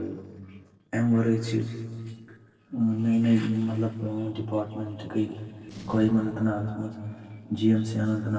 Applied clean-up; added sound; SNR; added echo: neural separator model SepFormer DNS4.